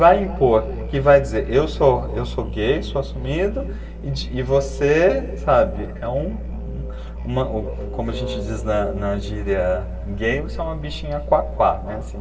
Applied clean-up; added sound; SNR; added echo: none; Musical instrument; 8 dB; reverberation time 3.0 s.